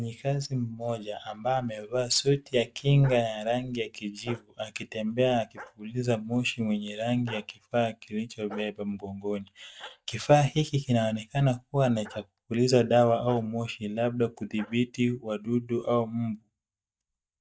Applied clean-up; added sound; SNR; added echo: neural mask model DeepFilterNet 3.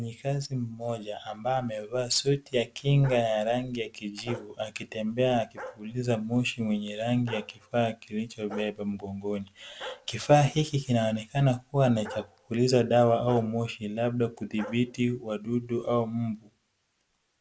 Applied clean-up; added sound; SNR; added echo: none; Bark; 19 dB; none.